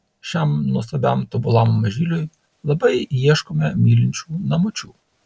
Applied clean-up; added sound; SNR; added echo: none; none; none; none.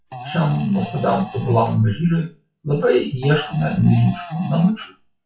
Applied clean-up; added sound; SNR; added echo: classical method WPE with log-MMSE.